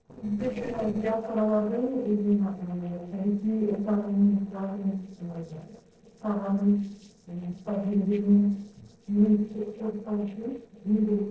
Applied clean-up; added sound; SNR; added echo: neural separator model SepFormer DNS4.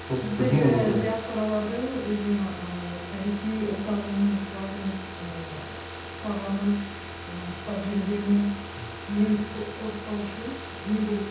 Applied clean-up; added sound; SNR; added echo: none; Car; 9 dB; reverberation time 0.8 s.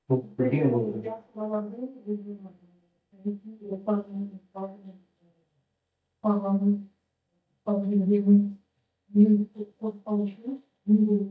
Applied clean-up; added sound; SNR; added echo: neural mask model DeepFilterNet 3.